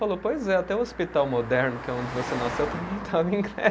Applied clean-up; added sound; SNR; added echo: none; Car passing by; 11 dB; none.